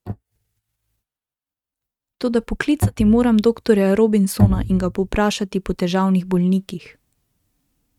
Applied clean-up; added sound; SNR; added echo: neural mask model RNNoise.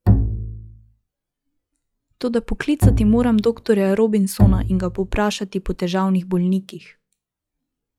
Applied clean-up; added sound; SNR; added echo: classical method log-MMSE.